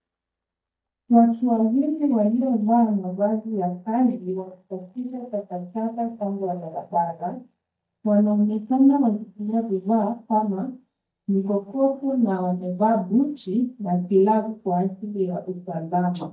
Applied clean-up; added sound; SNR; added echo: neural mask model DeepFilterNet 3.